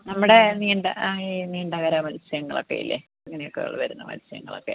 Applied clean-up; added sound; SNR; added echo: none; none; none; none.